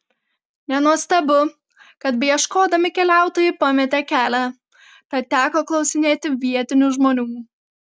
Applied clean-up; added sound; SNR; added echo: none; none; none; none.